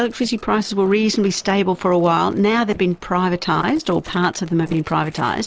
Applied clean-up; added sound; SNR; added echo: neural separator model SepFormer DNS4.